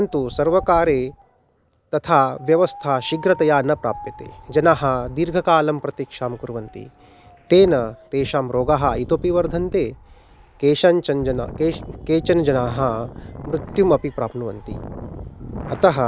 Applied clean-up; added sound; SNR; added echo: none; Wind; 16 dB; none.